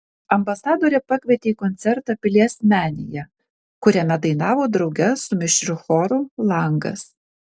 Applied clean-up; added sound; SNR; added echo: none; none; none; none.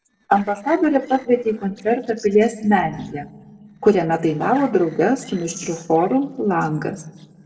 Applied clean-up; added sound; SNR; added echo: neural separator model SepFormer DNS4.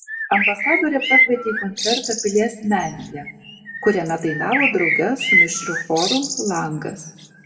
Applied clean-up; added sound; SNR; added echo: none; Bird; 0 dB; reverberation time 1.1 s.